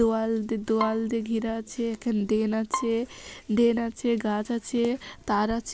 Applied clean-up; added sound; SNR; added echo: none; Bowed string instrument; 12 dB; none.